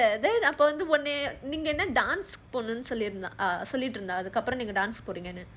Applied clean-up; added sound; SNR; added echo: none; none; none; none.